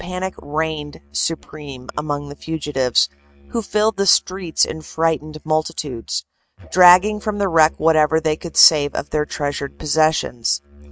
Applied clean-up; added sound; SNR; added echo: neural mask model RNNoise.